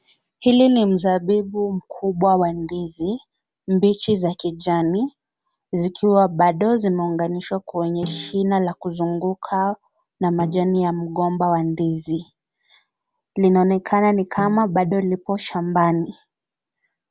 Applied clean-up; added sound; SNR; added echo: none; Snare drum; 16 dB; none.